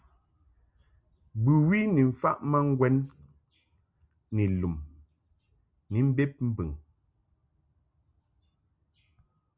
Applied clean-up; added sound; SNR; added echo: none; none; none; none.